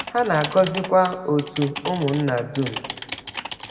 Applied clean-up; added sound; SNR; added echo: none; Typing; 12 dB; reverberation time 1.4 s.